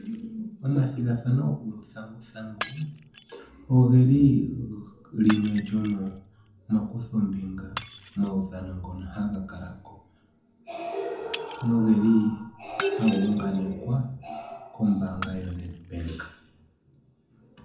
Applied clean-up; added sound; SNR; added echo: none; Shatter; 16 dB; reverberation time 0.5 s.